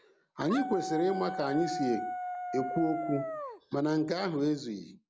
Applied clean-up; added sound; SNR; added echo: none; Dog; 5 dB; none.